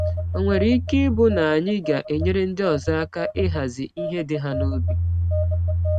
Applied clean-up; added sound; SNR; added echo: neural mask model RNNoise.